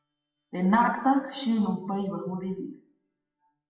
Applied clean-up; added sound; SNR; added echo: classical method WPE with log-MMSE.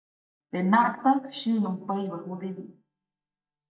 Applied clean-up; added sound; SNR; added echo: neural mask model DeepFilterNet 3.